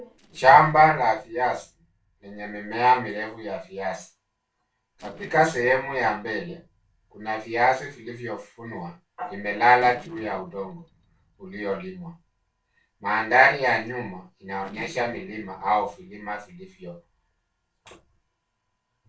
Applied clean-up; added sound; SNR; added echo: neural separator model SepFormer DNS4.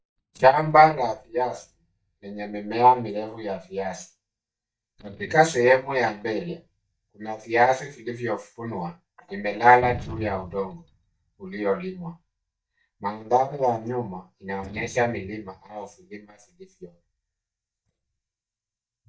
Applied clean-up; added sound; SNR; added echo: neural mask model DeepFilterNet 3.